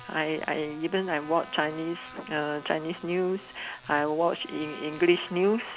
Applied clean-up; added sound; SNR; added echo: none; Trumpet; 19 dB; none.